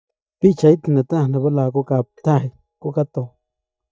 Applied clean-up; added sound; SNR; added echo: neural mask model DeepFilterNet 3.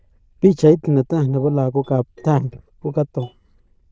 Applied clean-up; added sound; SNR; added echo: neural diffusion model UNIVERSE++.